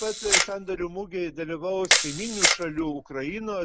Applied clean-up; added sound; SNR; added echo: none; Camera; -3 dB; none.